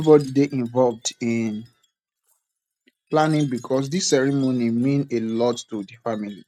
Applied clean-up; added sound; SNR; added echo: neural mask model RNNoise.